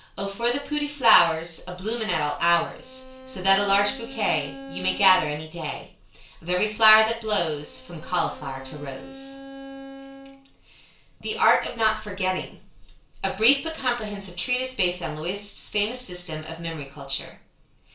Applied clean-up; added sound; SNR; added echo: none; Bowed string instrument; 15 dB; reverberation time 0.3 s.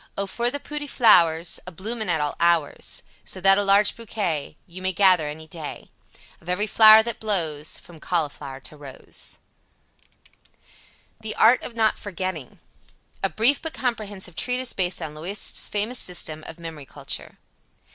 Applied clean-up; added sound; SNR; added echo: none; none; none; none.